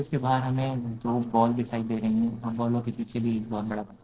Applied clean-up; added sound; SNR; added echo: neural separator model SepFormer DNS4.